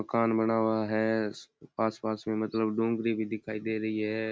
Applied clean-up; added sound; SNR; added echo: none; none; none; none.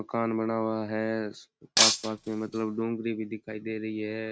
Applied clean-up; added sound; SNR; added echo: neural mask model RNNoise.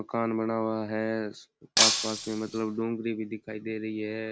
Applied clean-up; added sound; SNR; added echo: none; Shatter; -4 dB; none.